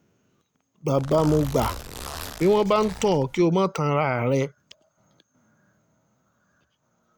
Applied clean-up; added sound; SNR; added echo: none; Zipper (clothing); 11 dB; none.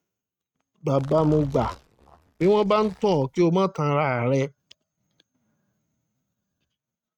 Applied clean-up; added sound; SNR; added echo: neural mask model RNNoise.